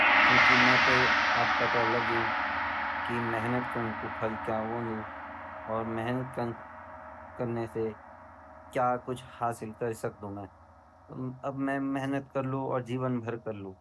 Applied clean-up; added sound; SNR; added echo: none; Gong; -3 dB; none.